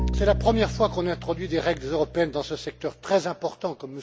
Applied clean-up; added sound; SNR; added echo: none; Bowed string instrument; 7 dB; none.